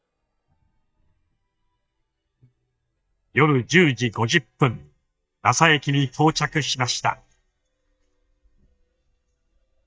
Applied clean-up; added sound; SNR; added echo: neural mask model DeepFilterNet 3.